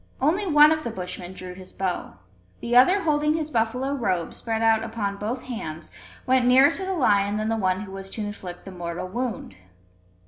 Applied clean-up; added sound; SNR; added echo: none; Raindrop / Drip; 17 dB; none.